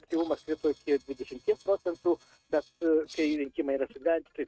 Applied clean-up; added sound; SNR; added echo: neural mask model RNNoise.